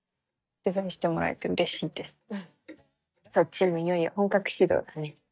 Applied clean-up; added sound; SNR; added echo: neural mask model DeepFilterNet 3.